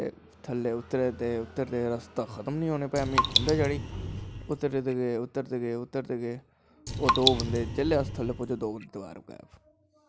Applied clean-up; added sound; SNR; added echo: none; Raindrop; 0 dB; none.